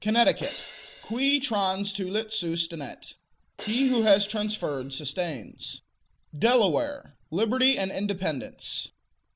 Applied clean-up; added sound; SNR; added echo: none; Crash cymbal; 15 dB; none.